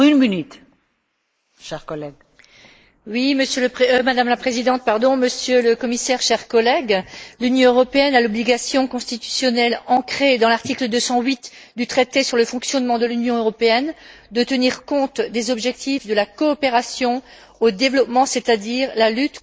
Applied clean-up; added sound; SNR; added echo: neural mask model Resemble Enhance denoiser.